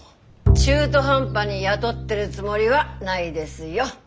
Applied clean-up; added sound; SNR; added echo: none; Bowed string instrument; 1 dB; none.